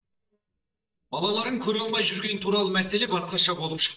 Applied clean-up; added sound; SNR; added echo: neural mask model DeepFilterNet 3.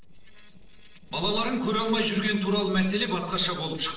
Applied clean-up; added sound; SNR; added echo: neural separator model SepFormer DNS4.